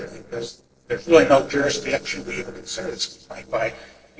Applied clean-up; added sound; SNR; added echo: neural separator model SepFormer DNS4.